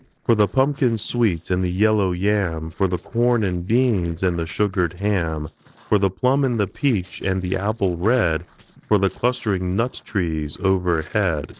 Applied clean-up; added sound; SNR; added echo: neural separator model SepFormer DNS4.